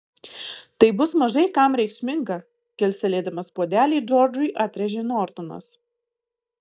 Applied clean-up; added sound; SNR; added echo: neural mask model DeepFilterNet 3.